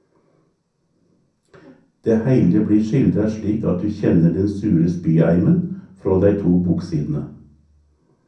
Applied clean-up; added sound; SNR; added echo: none; none; none; reverberation time 0.6 s.